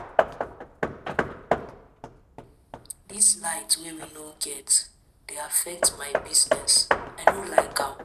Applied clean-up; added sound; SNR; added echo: none; Hammer; 1 dB; none.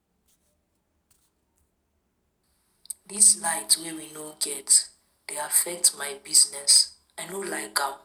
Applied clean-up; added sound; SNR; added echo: none; none; none; none.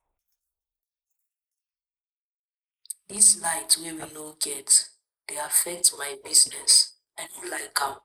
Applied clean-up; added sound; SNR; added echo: neural mask model Resemble Enhance denoiser.